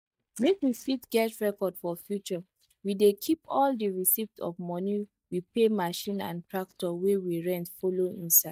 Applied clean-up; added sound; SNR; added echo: neural mask model DeepFilterNet 3.